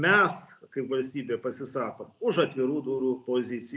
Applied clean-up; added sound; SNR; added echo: none; none; none; none.